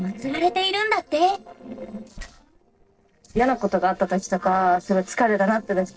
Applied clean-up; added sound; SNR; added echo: neural separator model SepFormer DNS4.